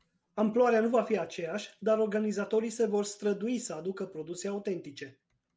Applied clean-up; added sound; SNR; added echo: none; none; none; none.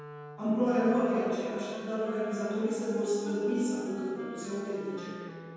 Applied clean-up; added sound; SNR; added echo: none; Wind instrument, woodwind instrument; 13 dB; reverberation time 2.0 s.